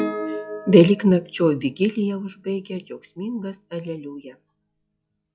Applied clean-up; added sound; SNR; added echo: classical method log-MMSE.